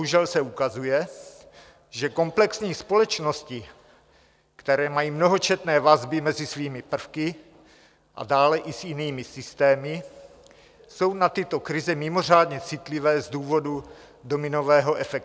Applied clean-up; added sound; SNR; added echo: none; none; none; none.